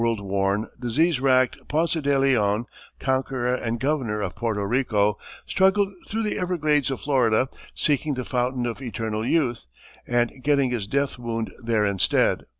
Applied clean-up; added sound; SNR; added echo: none; none; none; none.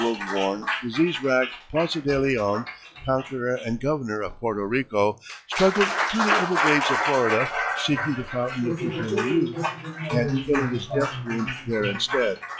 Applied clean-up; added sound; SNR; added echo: classical method log-MMSE.